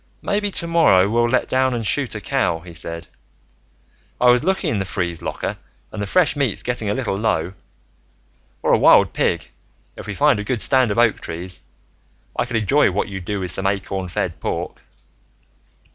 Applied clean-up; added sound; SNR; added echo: none; none; none; none.